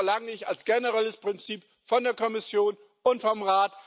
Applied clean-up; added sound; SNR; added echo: none; none; none; none.